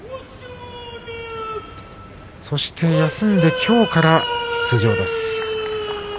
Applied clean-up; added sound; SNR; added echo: none; none; none; none.